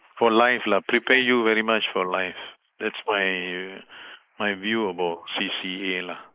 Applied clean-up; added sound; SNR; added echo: neural mask model Resemble Enhance denoiser.